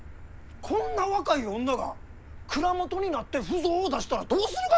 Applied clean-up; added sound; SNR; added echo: none; Motor vehicle (road); 14 dB; none.